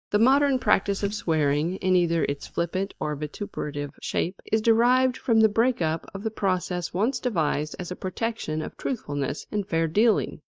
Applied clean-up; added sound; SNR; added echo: neural mask model DeepFilterNet 3.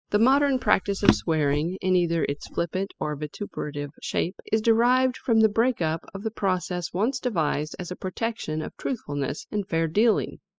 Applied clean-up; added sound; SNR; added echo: classical method spectral subtraction.